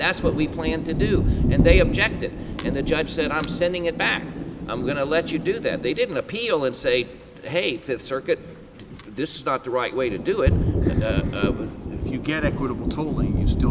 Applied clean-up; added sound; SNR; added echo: none; Thunder; 0 dB; none.